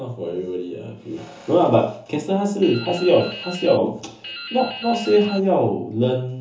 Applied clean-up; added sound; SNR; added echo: none; Drip; 14 dB; reverberation time 0.8 s.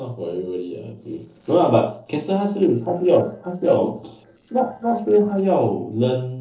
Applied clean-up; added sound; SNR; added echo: neural separator model SepFormer DNS4.